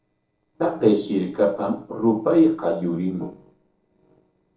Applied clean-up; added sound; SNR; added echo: neural separator model SepFormer DNS4.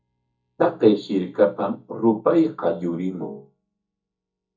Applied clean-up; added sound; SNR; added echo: neural mask model DeepFilterNet 3.